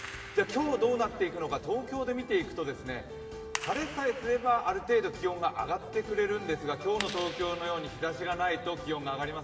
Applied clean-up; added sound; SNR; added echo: none; Clapping; 15 dB; reverberation time 2.1 s.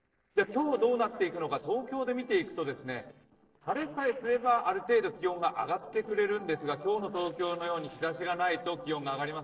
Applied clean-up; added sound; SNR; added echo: neural separator model SepFormer DNS4.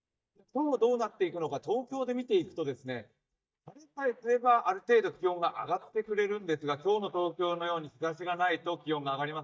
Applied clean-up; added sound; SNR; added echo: neural mask model DeepFilterNet 3.